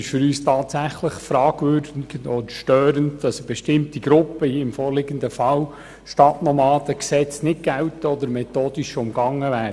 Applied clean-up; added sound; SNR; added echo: none; none; none; none.